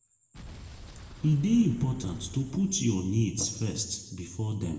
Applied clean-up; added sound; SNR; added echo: none; Explosion; 19 dB; reverberation time 0.9 s.